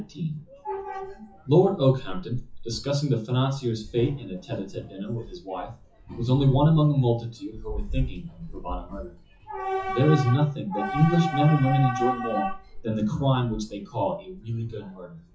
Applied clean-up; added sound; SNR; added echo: classical method WPE with log-MMSE.